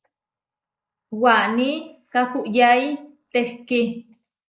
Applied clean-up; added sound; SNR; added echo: neural mask model Resemble Enhance denoiser.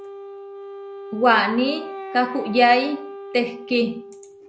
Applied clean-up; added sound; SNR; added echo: none; Wind instrument, woodwind instrument; 13 dB; none.